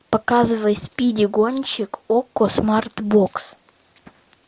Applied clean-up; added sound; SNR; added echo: none; none; none; none.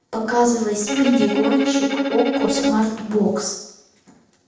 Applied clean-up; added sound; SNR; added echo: neural separator model SepFormer DNS4.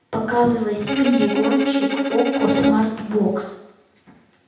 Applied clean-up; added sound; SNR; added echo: none; Bowed string instrument; 1 dB; reverberation time 0.8 s.